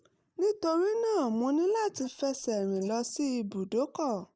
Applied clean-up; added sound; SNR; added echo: neural mask model Resemble Enhance denoiser.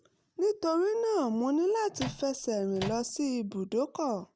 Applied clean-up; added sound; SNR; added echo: none; Microwave oven; 11 dB; none.